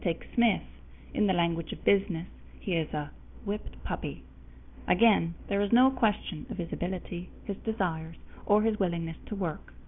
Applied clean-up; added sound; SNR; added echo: none; none; none; none.